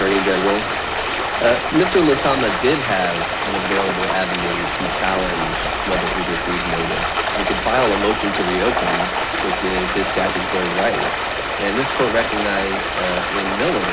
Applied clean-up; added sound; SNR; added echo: none; Stream; -1 dB; none.